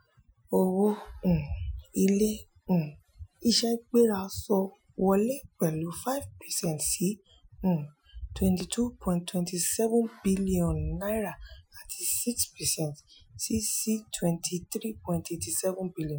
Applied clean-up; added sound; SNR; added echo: classical method Wiener filter.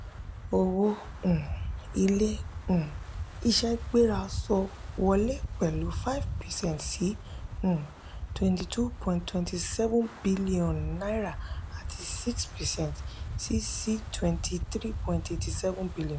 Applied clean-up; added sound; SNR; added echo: none; Wind; 7 dB; none.